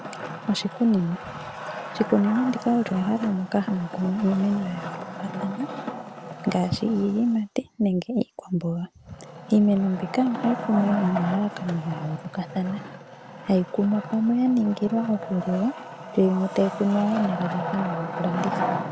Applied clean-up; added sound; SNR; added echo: none; Wood; 9 dB; none.